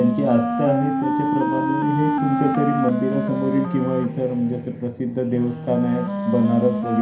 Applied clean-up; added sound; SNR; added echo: none; Wind instrument, woodwind instrument; 2 dB; reverberation time 0.5 s.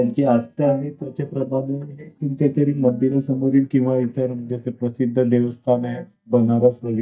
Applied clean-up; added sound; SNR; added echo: neural mask model DeepFilterNet 3.